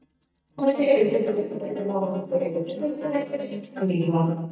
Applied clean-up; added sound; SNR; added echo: neural mask model DeepFilterNet 3.